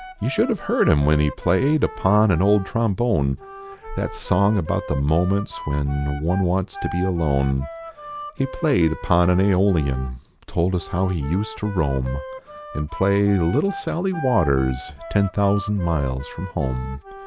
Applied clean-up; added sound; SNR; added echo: none; Wind instrument, woodwind instrument; 15 dB; none.